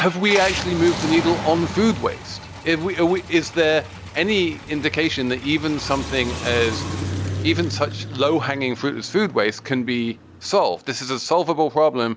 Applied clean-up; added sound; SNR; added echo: none; Car; 10 dB; none.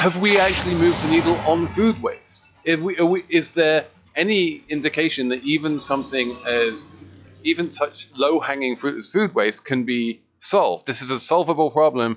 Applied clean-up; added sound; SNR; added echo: classical method log-MMSE.